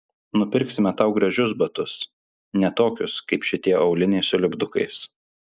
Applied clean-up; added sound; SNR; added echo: none; none; none; none.